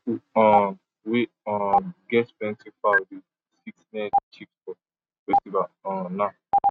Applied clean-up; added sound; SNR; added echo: neural mask model RNNoise.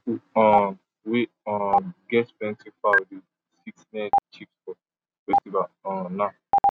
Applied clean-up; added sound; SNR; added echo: none; Stream; 1 dB; none.